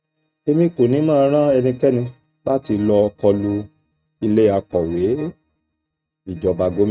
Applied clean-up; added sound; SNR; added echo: neural mask model RNNoise.